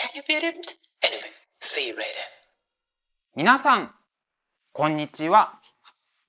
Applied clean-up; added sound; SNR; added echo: neural mask model Resemble Enhance denoiser.